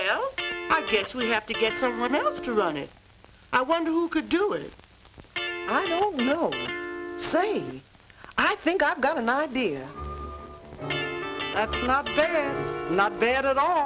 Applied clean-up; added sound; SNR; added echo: none; Electric guitar; 7 dB; none.